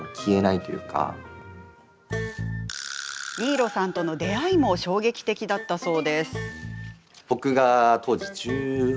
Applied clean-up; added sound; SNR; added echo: none; Bell; 19 dB; none.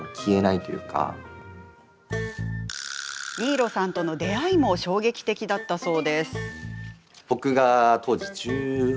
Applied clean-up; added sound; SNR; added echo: none; none; none; none.